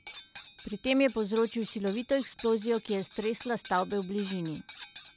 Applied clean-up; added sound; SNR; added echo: none; Cutlery, silverware; 19 dB; none.